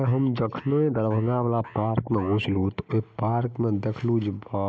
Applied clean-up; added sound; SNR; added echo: neural mask model Resemble Enhance denoiser.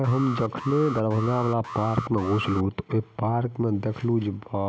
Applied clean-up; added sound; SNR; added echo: none; Alarm; 11 dB; none.